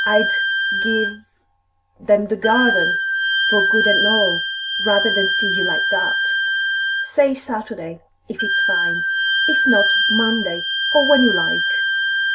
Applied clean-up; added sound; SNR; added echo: none; Wind instrument, woodwind instrument; -3 dB; none.